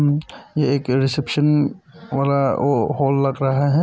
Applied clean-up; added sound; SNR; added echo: none; none; none; none.